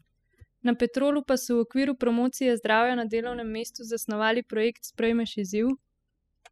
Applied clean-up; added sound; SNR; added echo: classical method spectral subtraction.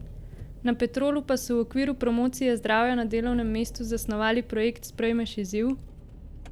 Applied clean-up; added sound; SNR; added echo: none; Engine; 15 dB; none.